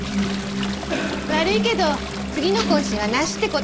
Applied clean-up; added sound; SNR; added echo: none; Toilet flush + Cough; 8 dB; none.